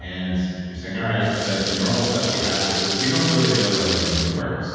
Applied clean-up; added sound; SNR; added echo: none; Rain; 3 dB; reverberation time 2.1 s.